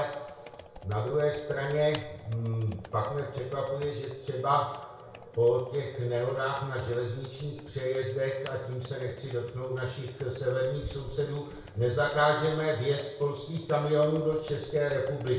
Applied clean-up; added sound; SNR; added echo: none; Computer keyboard; 19 dB; reverberation time 0.6 s.